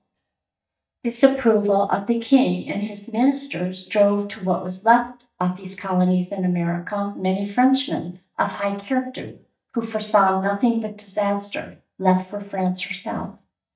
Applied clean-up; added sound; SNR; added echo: neural mask model DeepFilterNet 3.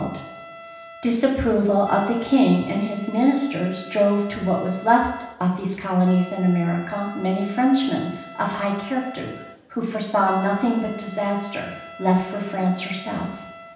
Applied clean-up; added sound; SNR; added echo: none; Trumpet; 18 dB; reverberation time 0.9 s.